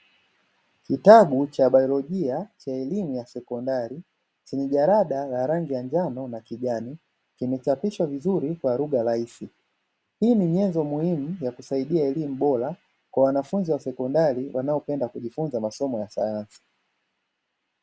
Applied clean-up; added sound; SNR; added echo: none; none; none; none.